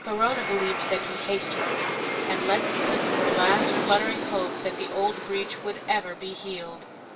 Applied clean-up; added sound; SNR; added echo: none; Aircraft; 0 dB; reverberation time 0.2 s.